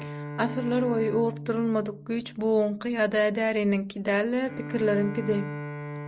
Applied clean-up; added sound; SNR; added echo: none; Bowed string instrument; 11 dB; none.